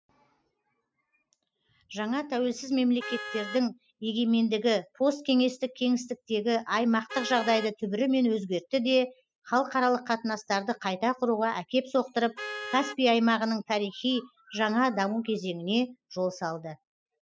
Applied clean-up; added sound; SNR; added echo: classical method spectral subtraction.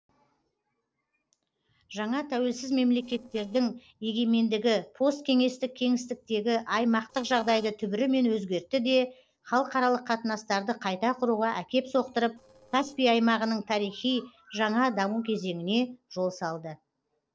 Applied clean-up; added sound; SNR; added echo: neural separator model SepFormer DNS4.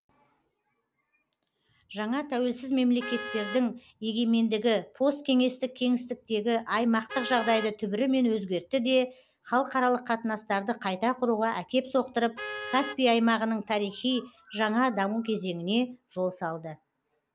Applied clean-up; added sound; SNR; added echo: none; Vehicle horn, car horn, honking; 15 dB; none.